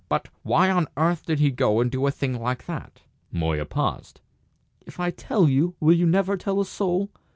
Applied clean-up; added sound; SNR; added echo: none; none; none; none.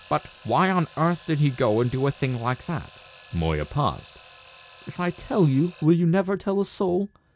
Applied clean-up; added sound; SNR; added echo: none; Alarm / Clock; 12 dB; none.